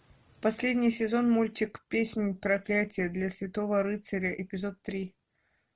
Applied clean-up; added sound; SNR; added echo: none; none; none; none.